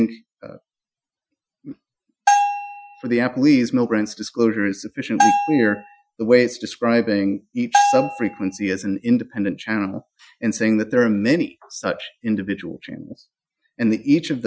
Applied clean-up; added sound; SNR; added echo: classical method Wiener filter.